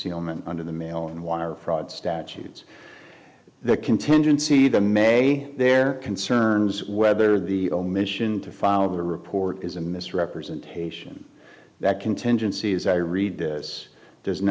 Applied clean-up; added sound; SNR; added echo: none; none; none; none.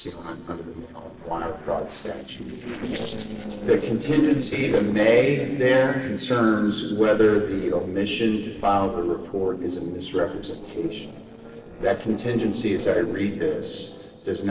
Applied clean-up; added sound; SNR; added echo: neural separator model SepFormer DNS4.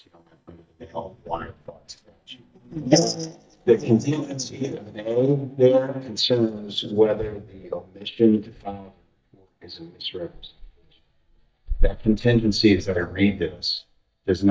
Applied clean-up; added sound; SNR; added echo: neural mask model DeepFilterNet 3.